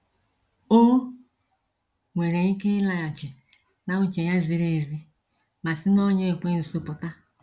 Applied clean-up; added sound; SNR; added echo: none; none; none; none.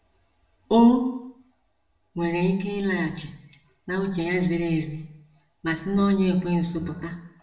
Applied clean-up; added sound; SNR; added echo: none; none; none; reverberation time 0.6 s.